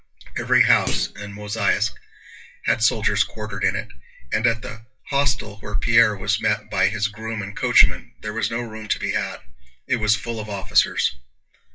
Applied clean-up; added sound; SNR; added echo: classical method WPE with log-MMSE.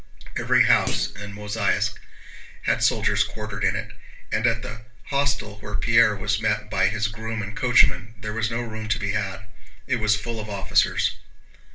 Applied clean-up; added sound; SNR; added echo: none; Thump, thud; 17 dB; reverberation time 0.3 s.